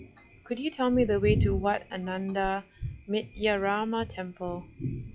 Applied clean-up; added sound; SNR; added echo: classical method log-MMSE.